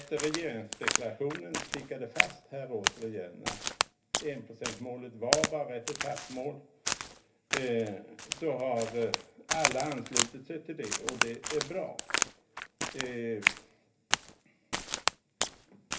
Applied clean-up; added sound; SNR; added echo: none; Crack; -2 dB; reverberation time 0.3 s.